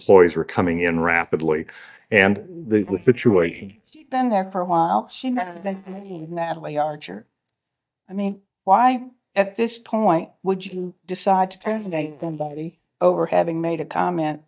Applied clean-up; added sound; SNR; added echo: neural mask model DeepFilterNet 3.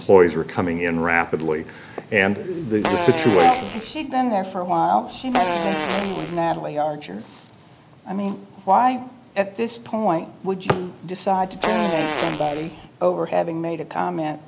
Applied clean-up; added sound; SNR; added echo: none; Fart; 4 dB; none.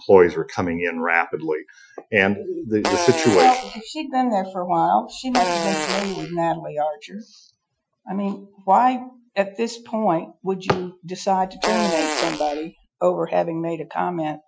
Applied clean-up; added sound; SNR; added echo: classical method Wiener filter.